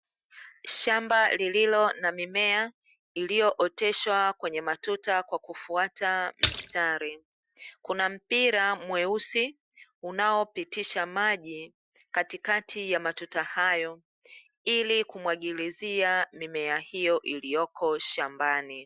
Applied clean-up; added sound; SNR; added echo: classical method Wiener filter.